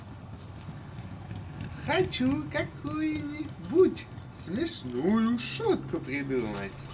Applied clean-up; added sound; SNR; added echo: none; Motorcycle; 11 dB; reverberation time 0.2 s.